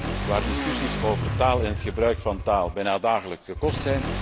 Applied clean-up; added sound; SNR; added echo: none; Motorcycle / Accelerating, revving, vroom; 3 dB; none.